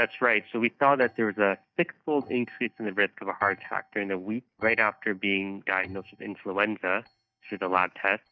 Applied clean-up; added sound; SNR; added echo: neural mask model DeepFilterNet 3.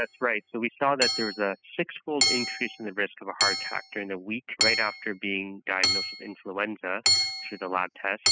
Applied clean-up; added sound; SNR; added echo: classical method spectral subtraction.